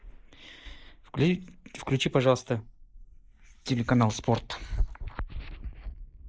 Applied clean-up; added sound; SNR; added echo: neural mask model Resemble Enhance denoiser.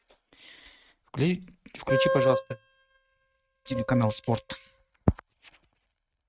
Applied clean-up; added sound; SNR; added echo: neural mask model RNNoise.